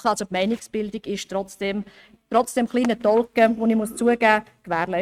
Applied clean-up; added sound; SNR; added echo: neural mask model RNNoise.